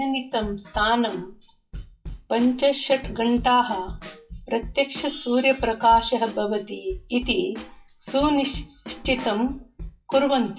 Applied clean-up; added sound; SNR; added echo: classical method WPE with log-MMSE.